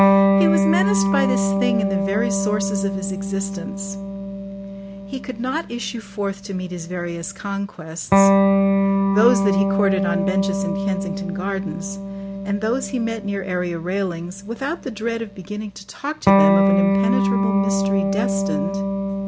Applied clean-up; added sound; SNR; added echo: none; Electric guitar; -5 dB; none.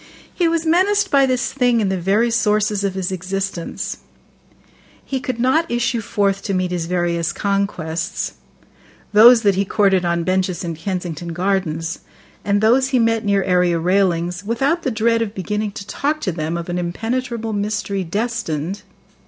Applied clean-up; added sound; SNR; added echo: none; none; none; none.